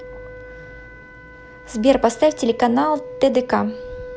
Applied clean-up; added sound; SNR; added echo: none; Wind instrument, woodwind instrument; 15 dB; none.